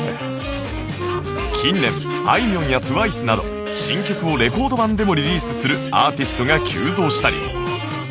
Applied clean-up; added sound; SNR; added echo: none; Wind instrument, woodwind instrument; 7 dB; none.